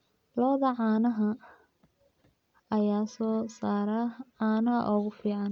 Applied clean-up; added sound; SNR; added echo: none; none; none; none.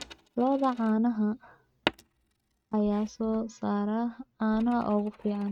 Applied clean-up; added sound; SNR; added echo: neural mask model RNNoise.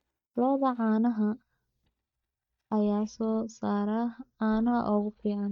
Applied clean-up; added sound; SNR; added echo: neural mask model DeepFilterNet 3.